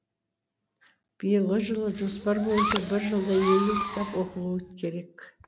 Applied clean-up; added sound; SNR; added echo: none; Fireworks; 4 dB; none.